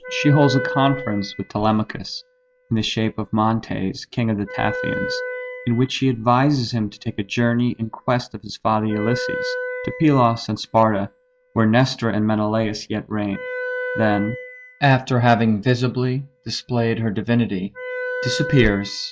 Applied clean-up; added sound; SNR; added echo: classical method log-MMSE.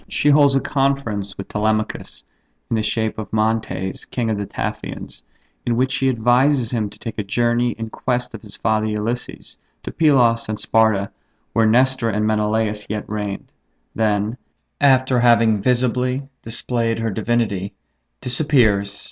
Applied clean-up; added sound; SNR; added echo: none; none; none; none.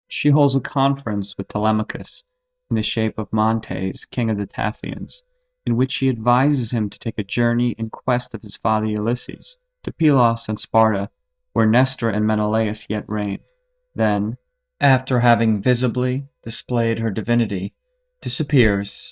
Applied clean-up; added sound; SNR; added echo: neural mask model DeepFilterNet 3.